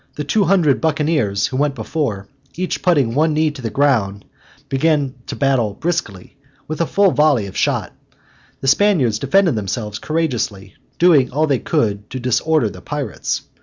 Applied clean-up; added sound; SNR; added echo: none; none; none; none.